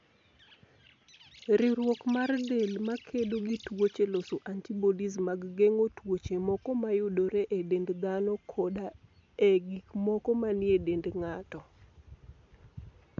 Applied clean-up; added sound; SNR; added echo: none; none; none; none.